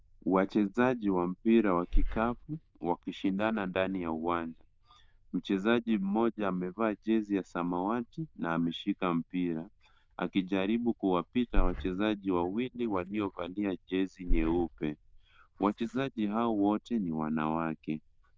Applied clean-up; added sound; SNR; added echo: neural diffusion model UNIVERSE++.